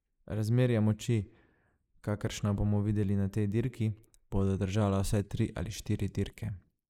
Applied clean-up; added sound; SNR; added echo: neural mask model Resemble Enhance denoiser.